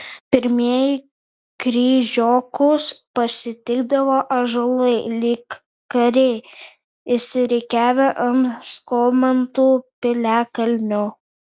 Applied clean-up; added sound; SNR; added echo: none; none; none; none.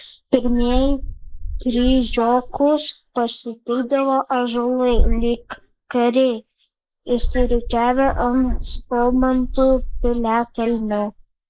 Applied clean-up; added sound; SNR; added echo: neural mask model Resemble Enhance denoiser.